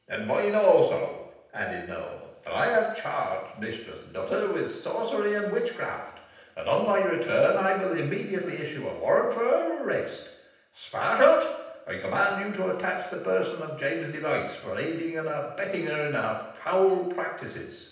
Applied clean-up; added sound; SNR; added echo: none; none; none; reverberation time 0.9 s.